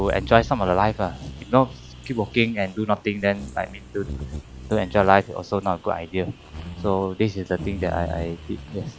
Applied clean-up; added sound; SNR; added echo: none; Bird vocalization, bird call, bird song; 13 dB; none.